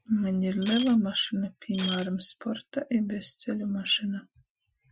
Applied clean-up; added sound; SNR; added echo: classical method Wiener filter.